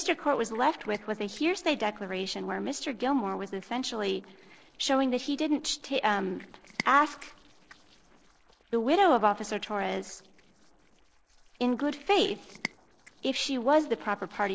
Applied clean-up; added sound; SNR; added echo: neural separator model SepFormer DNS4.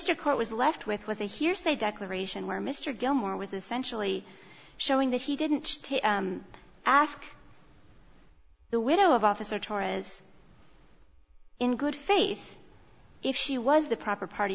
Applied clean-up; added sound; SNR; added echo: none; none; none; none.